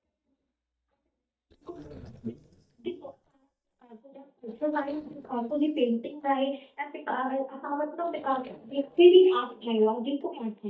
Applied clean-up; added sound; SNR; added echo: neural mask model DeepFilterNet 3.